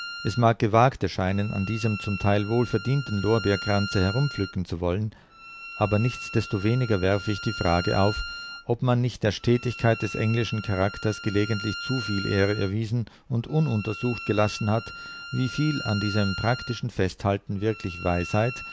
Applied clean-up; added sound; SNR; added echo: none; Bowed string instrument; 13 dB; none.